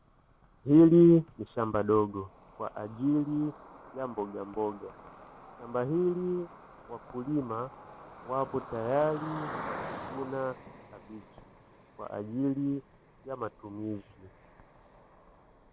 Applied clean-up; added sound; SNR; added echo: none; Cricket; 17 dB; none.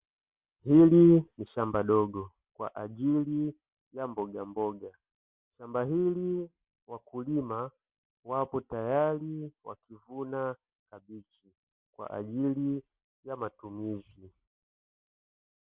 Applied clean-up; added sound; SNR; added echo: none; none; none; none.